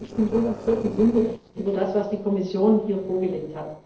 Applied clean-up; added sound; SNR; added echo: neural separator model SepFormer DNS4.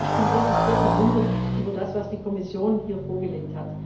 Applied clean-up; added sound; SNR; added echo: none; Motorcycle; -1 dB; reverberation time 2.2 s.